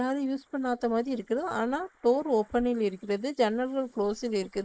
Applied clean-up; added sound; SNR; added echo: neural mask model Resemble Enhance denoiser.